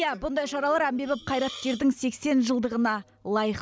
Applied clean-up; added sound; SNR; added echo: none; Hiss; 16 dB; none.